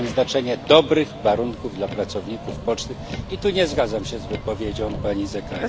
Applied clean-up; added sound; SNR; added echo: none; Motor vehicle (road); 10 dB; none.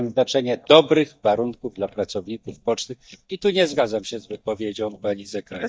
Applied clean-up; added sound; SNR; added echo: neural mask model DeepFilterNet 3.